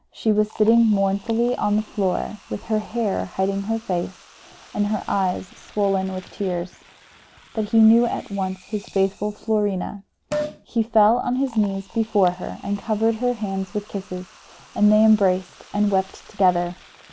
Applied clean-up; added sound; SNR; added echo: none; Liquid; 19 dB; none.